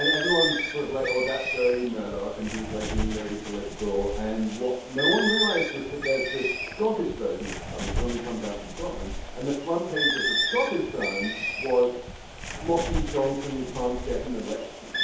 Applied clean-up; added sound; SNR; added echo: none; Bird; 2 dB; reverberation time 0.7 s.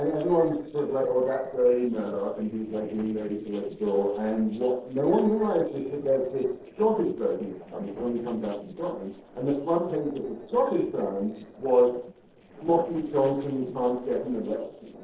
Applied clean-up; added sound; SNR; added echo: neural separator model SepFormer DNS4.